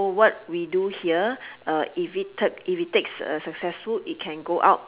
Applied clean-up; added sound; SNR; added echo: none; none; none; none.